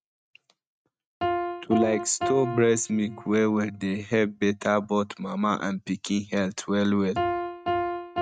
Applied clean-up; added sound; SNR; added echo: neural mask model RNNoise.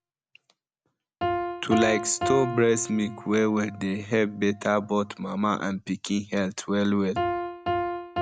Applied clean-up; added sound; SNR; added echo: none; Piano; 6 dB; none.